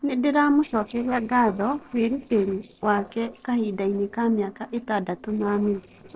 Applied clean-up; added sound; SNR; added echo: neural separator model SepFormer DNS4.